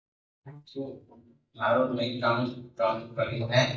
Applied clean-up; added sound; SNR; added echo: neural mask model DeepFilterNet 3.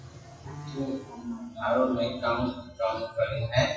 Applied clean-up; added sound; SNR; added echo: classical method WPE with log-MMSE.